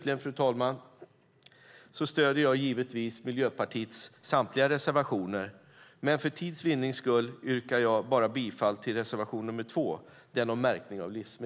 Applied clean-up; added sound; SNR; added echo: none; none; none; none.